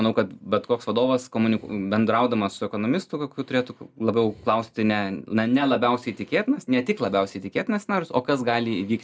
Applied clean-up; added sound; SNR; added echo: none; none; none; none.